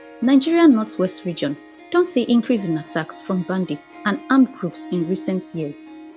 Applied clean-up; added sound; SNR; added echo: none; Harp; 19 dB; none.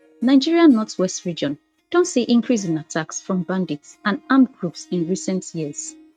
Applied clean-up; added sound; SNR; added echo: neural mask model RNNoise.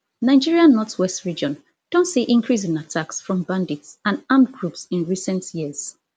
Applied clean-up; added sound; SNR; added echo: none; none; none; none.